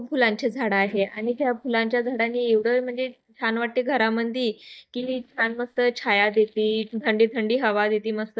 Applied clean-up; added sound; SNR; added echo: neural mask model DeepFilterNet 3.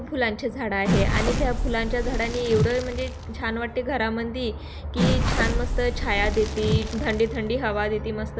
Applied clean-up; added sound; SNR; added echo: none; Crackle; 0 dB; none.